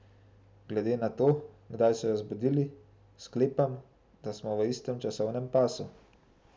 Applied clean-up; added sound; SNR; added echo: none; none; none; none.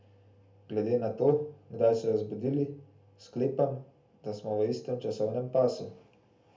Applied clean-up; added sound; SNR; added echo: none; none; none; reverberation time 0.3 s.